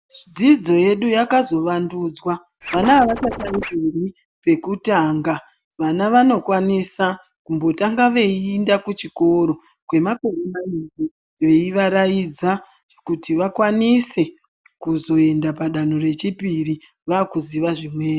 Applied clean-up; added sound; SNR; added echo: none; Scratching (performance technique); 9 dB; none.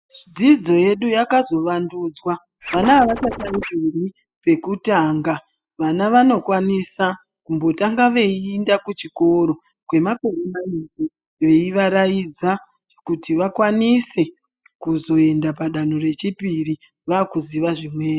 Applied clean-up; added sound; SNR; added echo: classical method spectral subtraction.